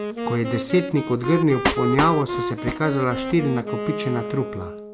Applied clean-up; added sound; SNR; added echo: none; Wind instrument, woodwind instrument + Train; 4 dB; none.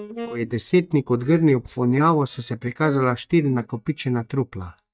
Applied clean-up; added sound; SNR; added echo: neural mask model DeepFilterNet 3.